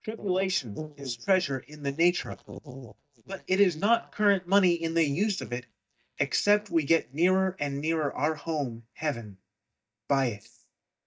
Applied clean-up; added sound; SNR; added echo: neural mask model DeepFilterNet 3.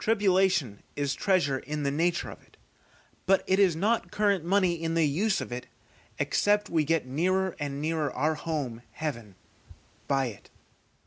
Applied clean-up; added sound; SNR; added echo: none; none; none; none.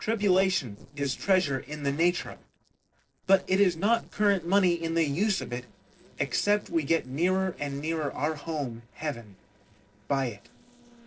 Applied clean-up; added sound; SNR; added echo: neural separator model SepFormer DNS4.